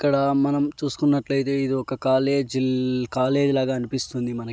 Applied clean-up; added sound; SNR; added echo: none; none; none; none.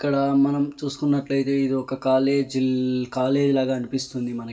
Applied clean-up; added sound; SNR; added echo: none; none; none; reverberation time 0.7 s.